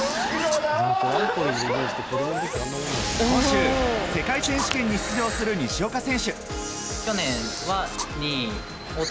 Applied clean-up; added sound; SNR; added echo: none; Camera; 12 dB; none.